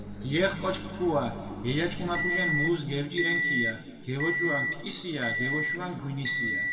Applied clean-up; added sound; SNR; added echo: none; Microwave oven; 1 dB; reverberation time 2.2 s.